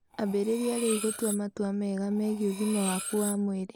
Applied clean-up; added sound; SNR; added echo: none; Cutlery, silverware; 10 dB; none.